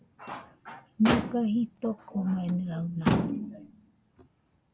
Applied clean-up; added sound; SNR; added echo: none; Motor vehicle (road); 3 dB; none.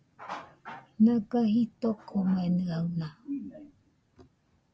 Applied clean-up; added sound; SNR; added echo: none; none; none; none.